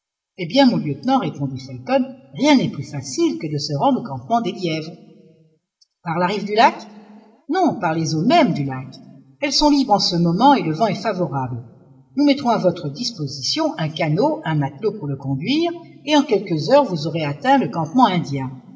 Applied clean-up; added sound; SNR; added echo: none; none; none; reverberation time 1.4 s.